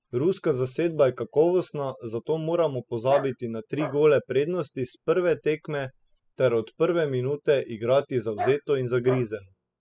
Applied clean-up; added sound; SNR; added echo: classical method spectral subtraction.